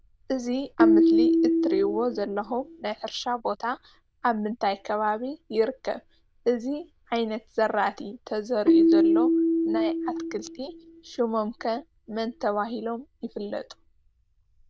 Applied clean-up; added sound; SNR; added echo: neural diffusion model UNIVERSE++.